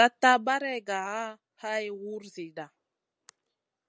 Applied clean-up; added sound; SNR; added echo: none; none; none; none.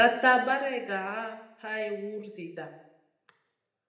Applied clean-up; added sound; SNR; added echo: none; none; none; reverberation time 0.8 s.